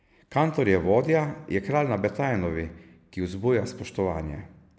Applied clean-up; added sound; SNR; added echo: none; none; none; none.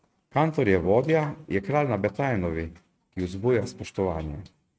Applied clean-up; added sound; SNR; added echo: neural mask model RNNoise.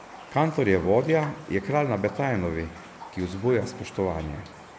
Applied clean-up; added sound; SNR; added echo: none; Raindrop; 18 dB; none.